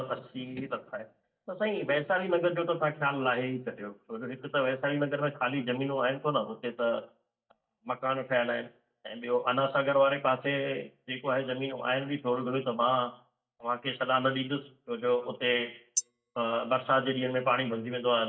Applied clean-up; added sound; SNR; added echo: neural mask model DeepFilterNet 3.